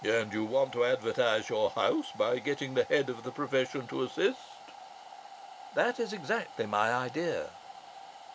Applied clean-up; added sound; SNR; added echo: none; Domestic sounds, home sounds; 17 dB; none.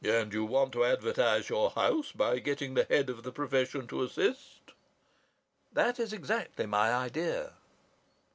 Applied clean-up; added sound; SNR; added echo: none; none; none; none.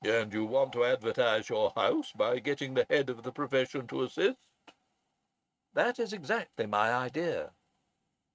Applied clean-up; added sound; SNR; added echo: neural mask model RNNoise.